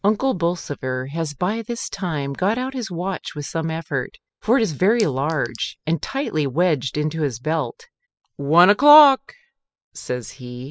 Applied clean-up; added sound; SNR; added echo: classical method spectral subtraction.